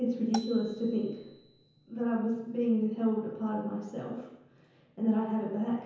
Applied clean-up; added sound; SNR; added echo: none; Marimba, xylophone; 15 dB; reverberation time 0.9 s.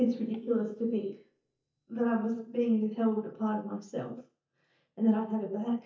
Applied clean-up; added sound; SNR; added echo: neural mask model DeepFilterNet 3.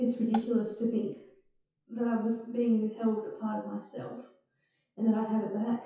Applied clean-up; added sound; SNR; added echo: classical method WPE with log-MMSE.